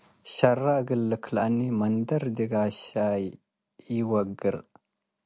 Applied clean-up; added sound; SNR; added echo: none; none; none; none.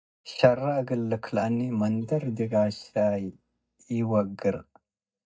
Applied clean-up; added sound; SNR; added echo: neural mask model DeepFilterNet 3.